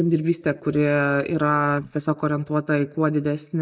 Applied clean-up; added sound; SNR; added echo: neural mask model DeepFilterNet 3.